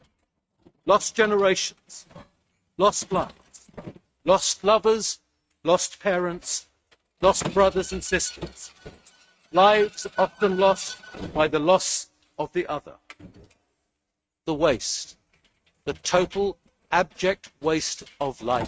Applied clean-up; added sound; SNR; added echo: neural mask model RNNoise.